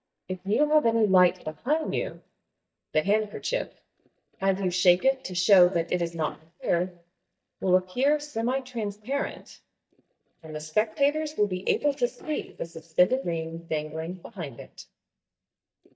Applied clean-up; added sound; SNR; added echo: neural mask model DeepFilterNet 3.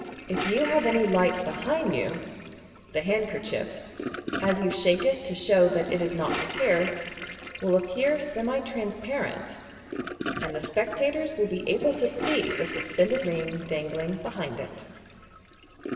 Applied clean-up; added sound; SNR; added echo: none; Toilet flush / Gurgling; 10 dB; reverberation time 2.3 s.